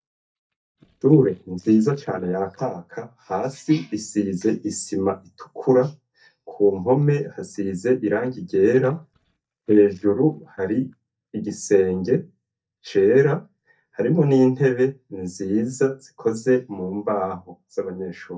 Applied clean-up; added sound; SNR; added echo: neural mask model DeepFilterNet 3.